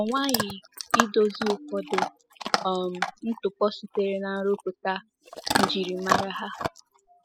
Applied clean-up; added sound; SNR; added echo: classical method spectral subtraction.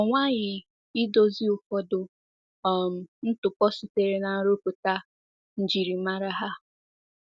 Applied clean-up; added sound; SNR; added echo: none; none; none; none.